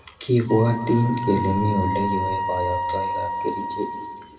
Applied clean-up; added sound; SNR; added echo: none; Wind instrument, woodwind instrument; 4 dB; reverberation time 1.3 s.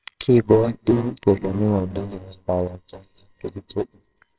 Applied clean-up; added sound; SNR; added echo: neural separator model SepFormer WHAMR!.